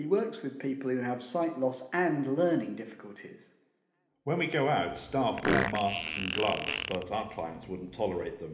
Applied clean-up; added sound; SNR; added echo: none; Fart; 4 dB; reverberation time 1.0 s.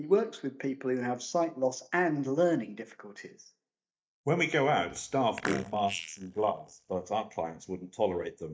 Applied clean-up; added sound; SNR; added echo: neural mask model DeepFilterNet 3.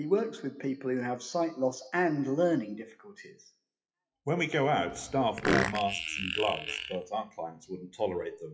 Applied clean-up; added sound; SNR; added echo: classical method WPE with log-MMSE.